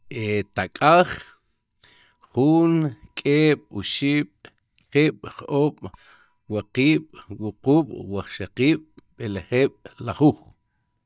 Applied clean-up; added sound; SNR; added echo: neural mask model DeepFilterNet 3.